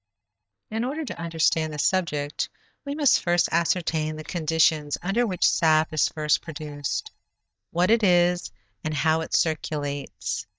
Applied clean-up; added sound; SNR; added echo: neural mask model DeepFilterNet 3.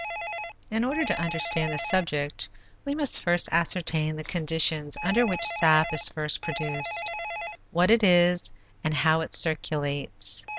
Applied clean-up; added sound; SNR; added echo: none; Telephone; 11 dB; none.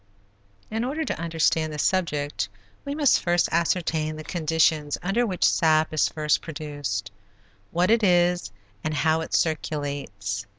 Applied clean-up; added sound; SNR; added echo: none; none; none; none.